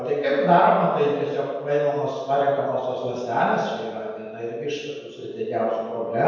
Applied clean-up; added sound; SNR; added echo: none; none; none; reverberation time 1.2 s.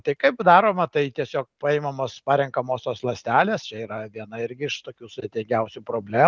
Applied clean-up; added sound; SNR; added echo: none; none; none; none.